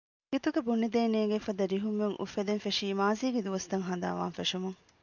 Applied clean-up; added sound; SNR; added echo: none; none; none; none.